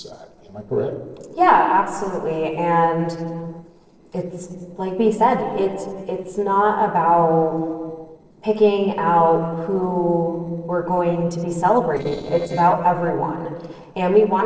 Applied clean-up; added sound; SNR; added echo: neural separator model SepFormer DNS4.